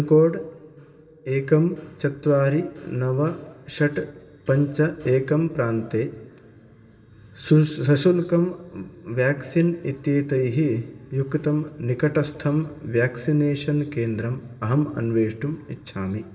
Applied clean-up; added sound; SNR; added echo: none; none; none; reverberation time 2.4 s.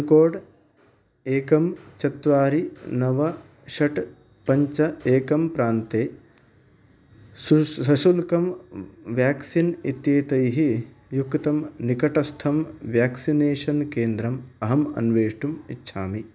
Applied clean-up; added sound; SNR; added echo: none; none; none; none.